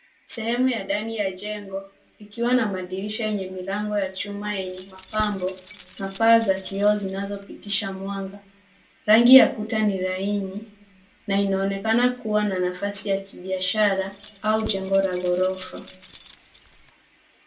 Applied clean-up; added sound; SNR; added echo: none; Keys jangling; 19 dB; reverberation time 0.2 s.